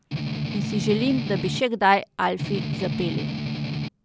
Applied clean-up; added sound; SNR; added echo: none; Strum; 2 dB; none.